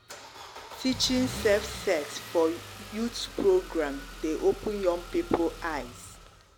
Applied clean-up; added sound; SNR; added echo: none; Engine starting / Car; 13 dB; none.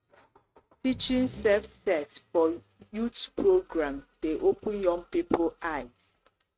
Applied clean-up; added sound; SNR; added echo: neural mask model RNNoise.